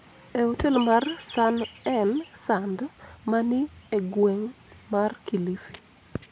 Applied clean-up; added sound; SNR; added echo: none; none; none; none.